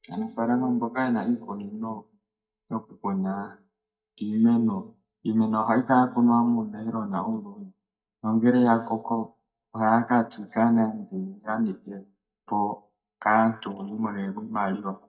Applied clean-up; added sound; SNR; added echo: neural mask model DeepFilterNet 3.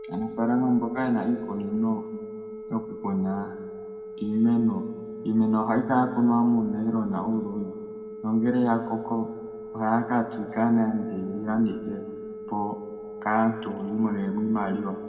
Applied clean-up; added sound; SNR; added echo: none; Telephone; 12 dB; reverberation time 1.6 s.